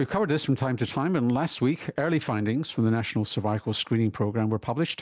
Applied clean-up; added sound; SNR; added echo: none; none; none; none.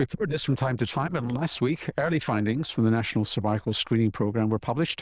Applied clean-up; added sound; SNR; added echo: neural diffusion model UNIVERSE++.